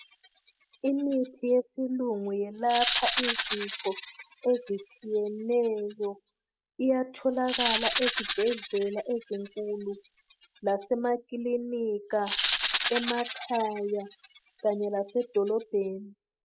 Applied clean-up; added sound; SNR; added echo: classical method spectral subtraction.